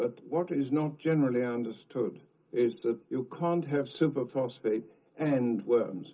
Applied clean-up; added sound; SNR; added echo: none; none; none; reverberation time 0.2 s.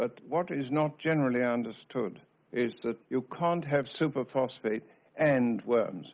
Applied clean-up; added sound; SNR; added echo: none; none; none; none.